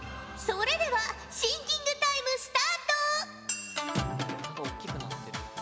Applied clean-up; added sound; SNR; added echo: none; none; none; none.